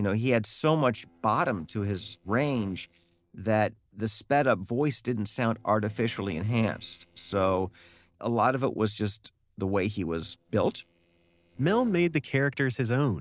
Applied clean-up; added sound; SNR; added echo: neural separator model SepFormer DNS4.